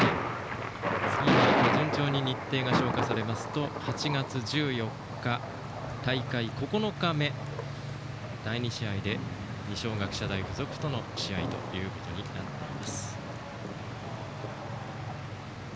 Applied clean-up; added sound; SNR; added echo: none; Thunder; 0 dB; none.